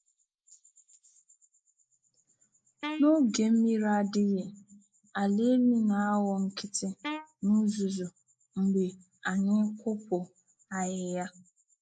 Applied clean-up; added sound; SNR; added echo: neural mask model Resemble Enhance denoiser.